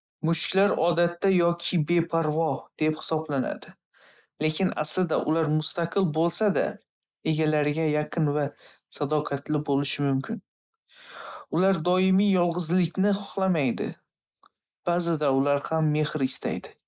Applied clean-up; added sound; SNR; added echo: neural mask model Resemble Enhance denoiser.